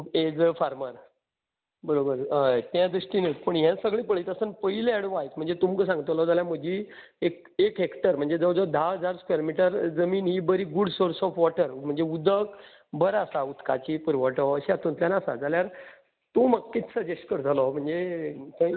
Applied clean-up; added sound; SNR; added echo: none; none; none; none.